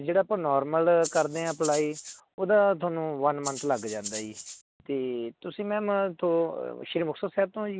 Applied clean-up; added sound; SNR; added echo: none; Rattle (instrument); 12 dB; none.